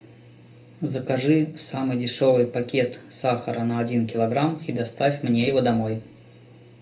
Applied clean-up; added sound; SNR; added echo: none; none; none; reverberation time 0.3 s.